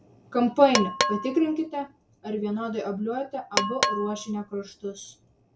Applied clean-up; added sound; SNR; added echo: none; Percussion; 4 dB; none.